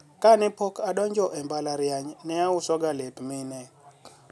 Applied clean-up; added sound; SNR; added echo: none; none; none; none.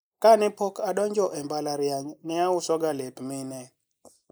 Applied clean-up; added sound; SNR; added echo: neural mask model Resemble Enhance denoiser.